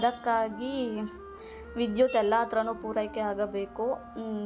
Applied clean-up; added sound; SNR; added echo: none; Wind instrument, woodwind instrument; 16 dB; none.